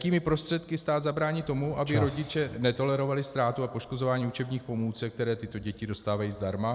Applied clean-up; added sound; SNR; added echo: none; none; none; none.